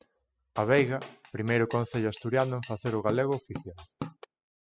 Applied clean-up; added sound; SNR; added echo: classical method spectral subtraction.